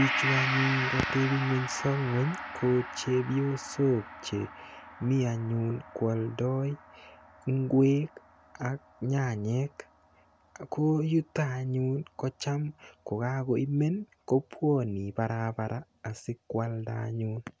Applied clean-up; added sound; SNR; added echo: none; Gong; 10 dB; none.